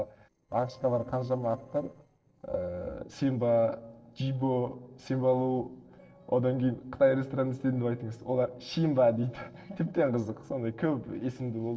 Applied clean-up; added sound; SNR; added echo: neural separator model SepFormer DNS4.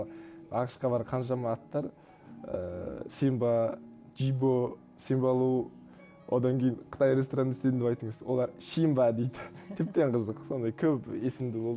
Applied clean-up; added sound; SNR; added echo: none; none; none; none.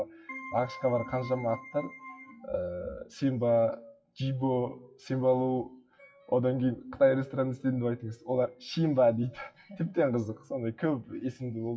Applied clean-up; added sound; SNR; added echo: classical method WPE with log-MMSE.